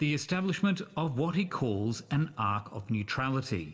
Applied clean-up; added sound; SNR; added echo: none; none; none; reverberation time 2.1 s.